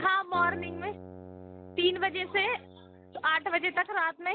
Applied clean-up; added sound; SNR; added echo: none; Keyboard (musical); 15 dB; none.